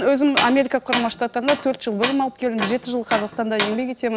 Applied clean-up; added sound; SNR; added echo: none; Tools; 7 dB; none.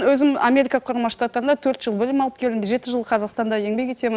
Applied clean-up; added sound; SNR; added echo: none; none; none; none.